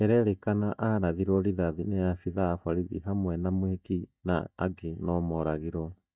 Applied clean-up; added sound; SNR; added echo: neural mask model DeepFilterNet 3.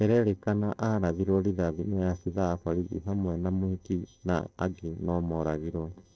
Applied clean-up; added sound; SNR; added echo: neural separator model SepFormer DNS4.